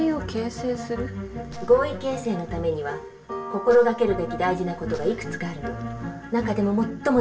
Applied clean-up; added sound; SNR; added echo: none; Gunshot, gunfire; 19 dB; reverberation time 0.1 s.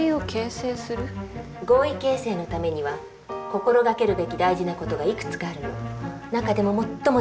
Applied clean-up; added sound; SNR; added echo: none; none; none; none.